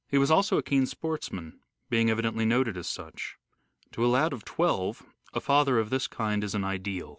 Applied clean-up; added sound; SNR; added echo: none; none; none; none.